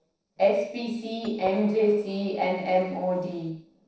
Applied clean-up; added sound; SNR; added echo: neural separator model SepFormer DNS4.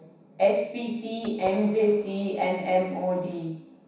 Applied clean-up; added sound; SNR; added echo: none; Gunshot, gunfire; 20 dB; reverberation time 0.7 s.